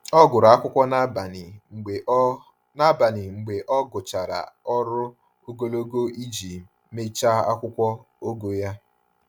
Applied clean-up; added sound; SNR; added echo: none; none; none; none.